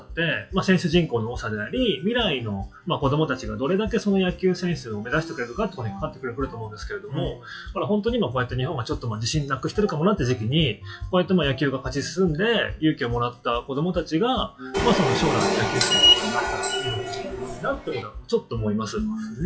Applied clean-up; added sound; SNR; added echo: classical method WPE with log-MMSE.